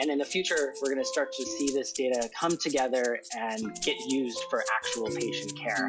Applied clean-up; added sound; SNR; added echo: classical method log-MMSE.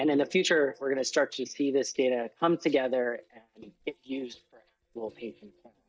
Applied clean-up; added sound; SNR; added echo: neural mask model DeepFilterNet 3.